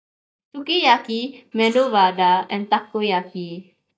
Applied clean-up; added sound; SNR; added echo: neural mask model DeepFilterNet 3.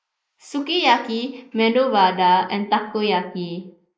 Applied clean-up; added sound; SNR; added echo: neural mask model Resemble Enhance denoiser.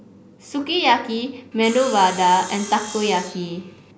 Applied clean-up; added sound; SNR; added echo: none; Sawing; 14 dB; none.